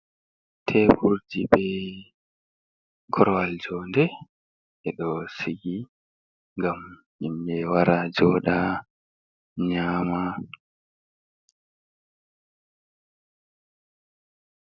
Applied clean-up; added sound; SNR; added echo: none; none; none; none.